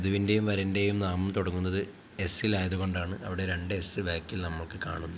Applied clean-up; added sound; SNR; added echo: none; none; none; none.